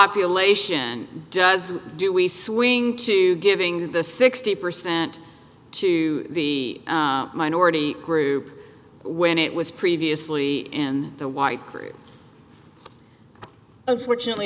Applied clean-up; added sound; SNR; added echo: none; none; none; none.